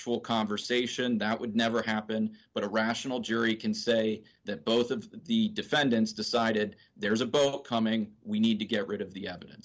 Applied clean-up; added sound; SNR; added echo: none; none; none; none.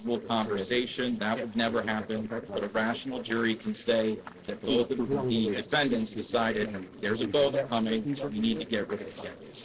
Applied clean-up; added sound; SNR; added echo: neural separator model SepFormer DNS4.